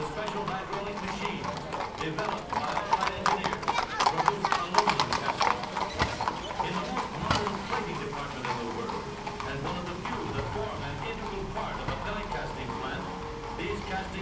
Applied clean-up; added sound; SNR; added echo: none; Livestock, farm animals, working animals; -4 dB; reverberation time 0.6 s.